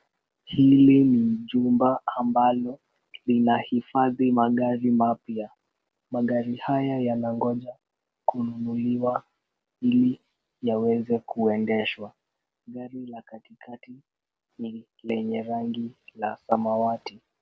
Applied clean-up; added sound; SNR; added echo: none; none; none; none.